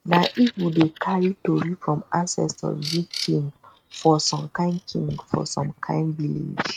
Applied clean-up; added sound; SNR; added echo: neural mask model RNNoise.